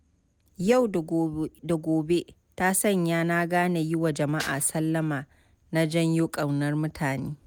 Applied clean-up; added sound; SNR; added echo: none; Clapping / Drum kit; 20 dB; none.